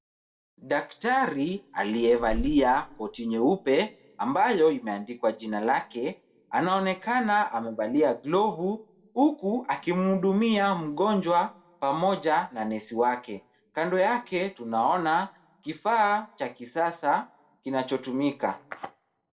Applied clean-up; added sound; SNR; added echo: none; Slam; 9 dB; reverberation time 0.3 s.